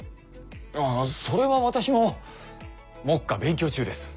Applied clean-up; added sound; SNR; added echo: none; none; none; none.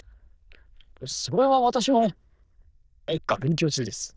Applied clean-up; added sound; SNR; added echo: neural diffusion model UNIVERSE++.